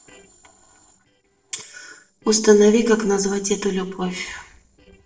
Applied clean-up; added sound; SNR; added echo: neural separator model SepFormer DNS4.